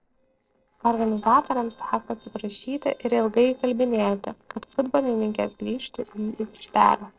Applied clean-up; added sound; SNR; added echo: neural separator model SepFormer DNS4.